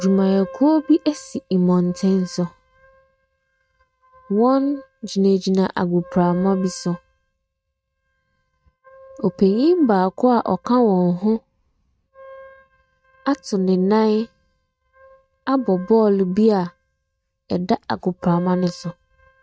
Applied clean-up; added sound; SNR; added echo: neural mask model RNNoise.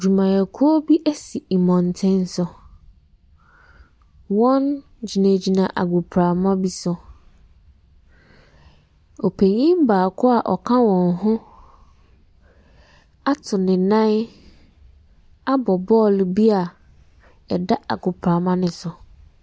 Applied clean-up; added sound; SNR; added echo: none; none; none; none.